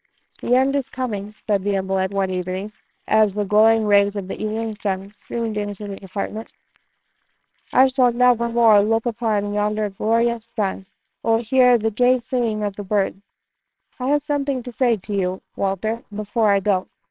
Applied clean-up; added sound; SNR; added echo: neural separator model SepFormer WHAMR!.